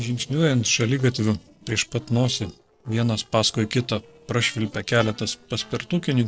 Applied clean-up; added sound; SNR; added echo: neural separator model SepFormer DNS4.